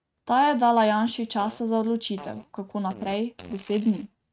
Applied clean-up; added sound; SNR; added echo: neural mask model RNNoise.